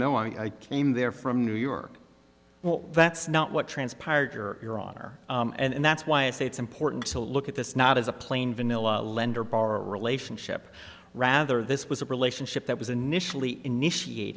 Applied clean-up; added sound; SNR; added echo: none; Dishes, pots, and pans / Chink, clink; 19 dB; none.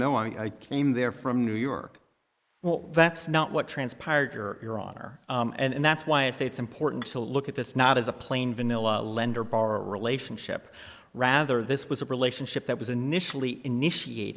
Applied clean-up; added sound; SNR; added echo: neural mask model Resemble Enhance denoiser.